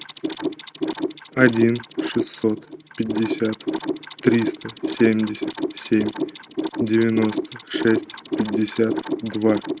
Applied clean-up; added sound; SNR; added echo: neural mask model RNNoise.